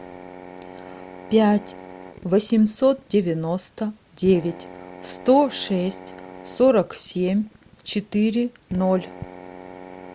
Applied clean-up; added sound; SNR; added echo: none; Drill; 19 dB; none.